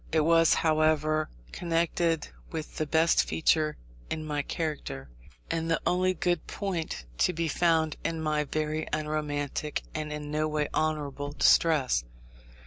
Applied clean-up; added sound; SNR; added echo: none; Car; 13 dB; none.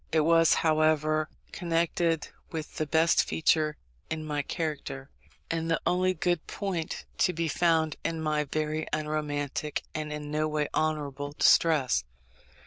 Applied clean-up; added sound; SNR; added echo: neural diffusion model UNIVERSE++.